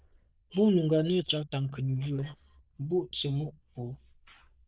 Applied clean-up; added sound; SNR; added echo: neural diffusion model UNIVERSE++.